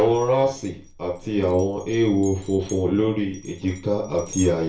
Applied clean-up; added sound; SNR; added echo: none; Glass; 20 dB; reverberation time 0.3 s.